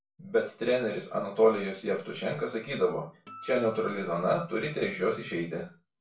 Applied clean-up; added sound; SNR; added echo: none; Acoustic guitar; 18 dB; reverberation time 0.3 s.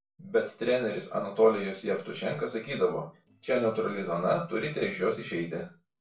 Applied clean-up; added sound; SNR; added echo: neural separator model SepFormer DNS4.